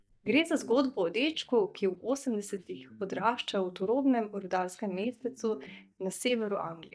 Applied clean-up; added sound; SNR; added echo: neural mask model DeepFilterNet 3.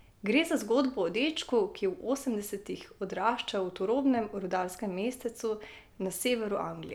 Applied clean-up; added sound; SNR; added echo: none; none; none; none.